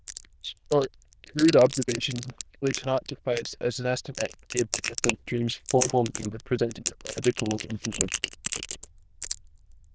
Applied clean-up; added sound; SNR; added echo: neural diffusion model UNIVERSE++.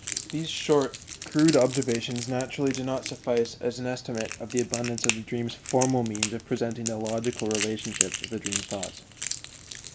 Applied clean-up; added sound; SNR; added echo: none; Crackle; 7 dB; none.